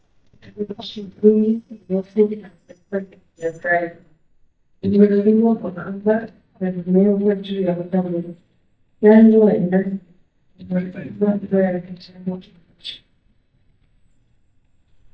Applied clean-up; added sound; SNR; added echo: neural mask model DeepFilterNet 3.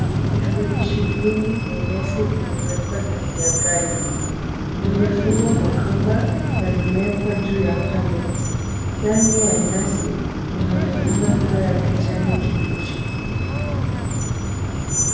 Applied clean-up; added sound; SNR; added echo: none; Screech; -4 dB; reverberation time 1.2 s.